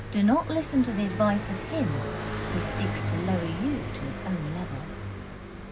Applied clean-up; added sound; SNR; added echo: none; Car passing by; 4 dB; reverberation time 0.4 s.